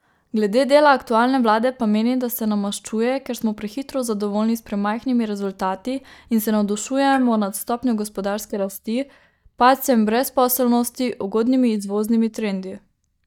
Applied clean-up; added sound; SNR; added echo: neural mask model DeepFilterNet 3.